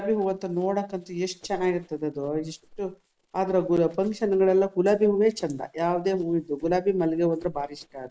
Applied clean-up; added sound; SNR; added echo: neural mask model Resemble Enhance denoiser.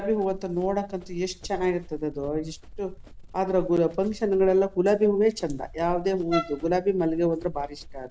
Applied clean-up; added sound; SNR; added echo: none; Run; 15 dB; none.